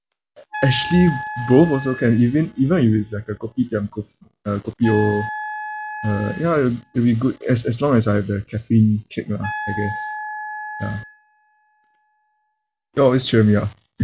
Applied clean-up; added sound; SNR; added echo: classical method log-MMSE.